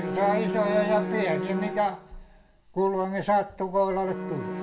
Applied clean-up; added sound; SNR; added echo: none; Bowed string instrument; 6 dB; reverberation time 0.4 s.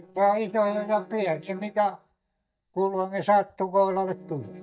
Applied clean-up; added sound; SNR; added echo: neural mask model DeepFilterNet 3.